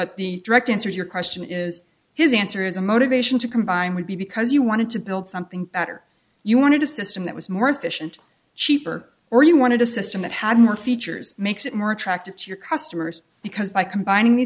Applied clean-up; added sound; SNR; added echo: none; none; none; none.